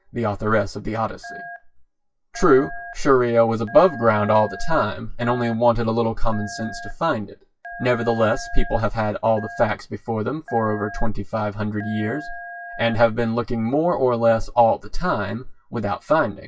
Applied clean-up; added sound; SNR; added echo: classical method WPE with log-MMSE.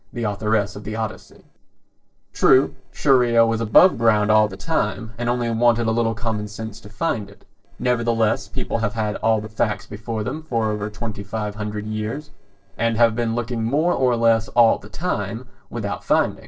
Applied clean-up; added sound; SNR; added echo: neural separator model SepFormer DNS4.